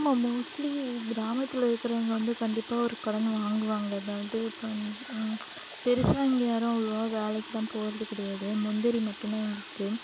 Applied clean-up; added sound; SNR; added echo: none; Water tap, faucet; 11 dB; none.